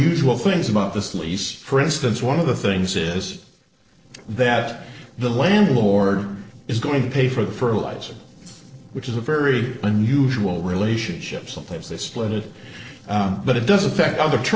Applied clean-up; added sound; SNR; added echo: neural separator model SepFormer DNS4.